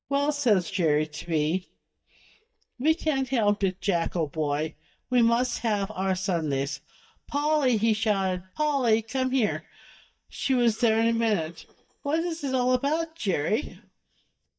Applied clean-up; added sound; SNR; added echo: neural mask model DeepFilterNet 3.